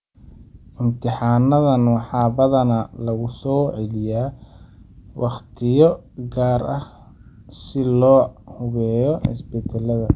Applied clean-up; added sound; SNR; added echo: none; none; none; none.